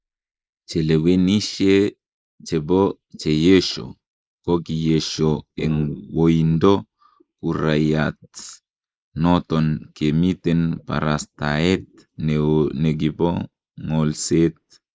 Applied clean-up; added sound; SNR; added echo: neural mask model Resemble Enhance denoiser.